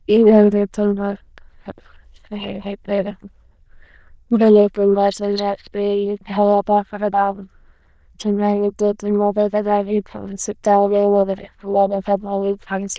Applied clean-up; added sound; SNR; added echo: neural diffusion model UNIVERSE++.